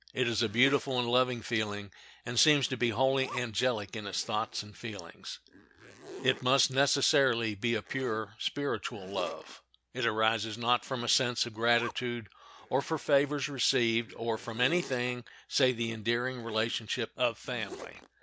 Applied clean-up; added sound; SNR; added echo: none; Zipper (clothing); 20 dB; none.